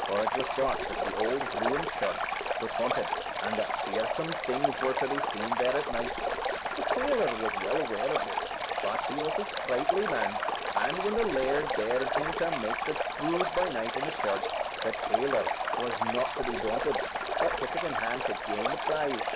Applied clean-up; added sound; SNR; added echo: none; Stream; -1 dB; none.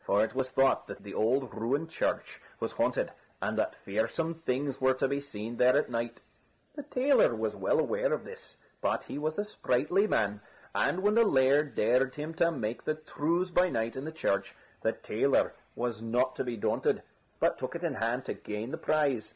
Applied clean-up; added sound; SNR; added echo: none; none; none; none.